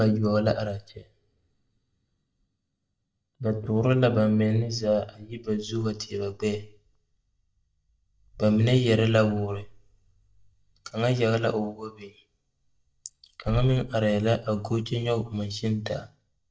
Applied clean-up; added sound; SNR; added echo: neural mask model DeepFilterNet 3.